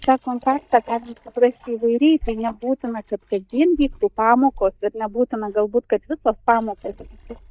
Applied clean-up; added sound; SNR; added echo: neural mask model DeepFilterNet 3.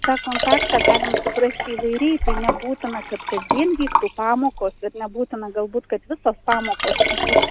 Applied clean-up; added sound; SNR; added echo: none; Liquid; 0 dB; none.